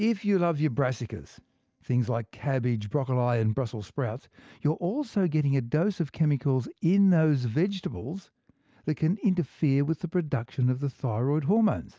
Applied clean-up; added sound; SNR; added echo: none; none; none; none.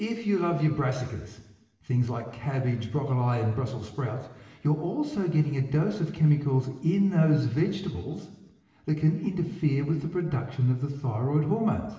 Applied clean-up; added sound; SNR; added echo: none; none; none; reverberation time 1.0 s.